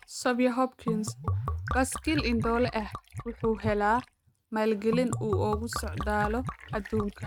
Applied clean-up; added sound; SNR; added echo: neural mask model RNNoise.